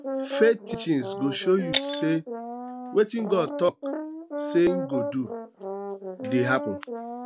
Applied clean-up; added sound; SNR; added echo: none; Shatter + Brass instrument; 5 dB; none.